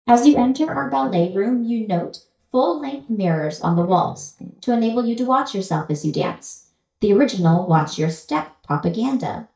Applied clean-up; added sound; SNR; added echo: neural mask model DeepFilterNet 3.